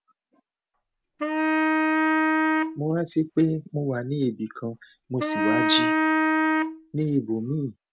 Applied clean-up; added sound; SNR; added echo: none; Wind instrument, woodwind instrument; -4 dB; none.